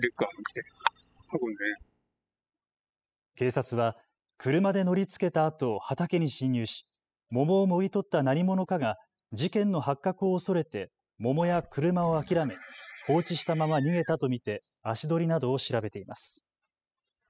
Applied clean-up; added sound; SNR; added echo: classical method spectral subtraction.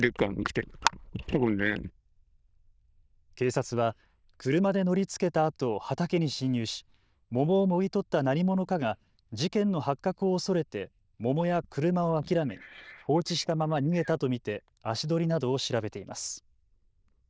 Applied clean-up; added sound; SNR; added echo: neural diffusion model UNIVERSE++.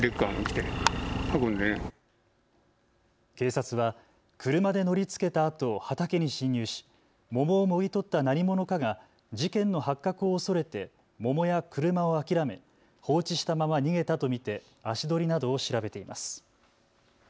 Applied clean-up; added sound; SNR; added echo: none; none; none; none.